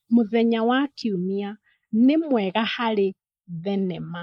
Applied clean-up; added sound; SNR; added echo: neural mask model Resemble Enhance denoiser.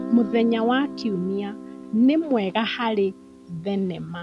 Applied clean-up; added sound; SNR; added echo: none; Guitar; 13 dB; none.